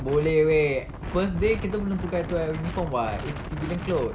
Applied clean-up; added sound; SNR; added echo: none; Wind; 10 dB; none.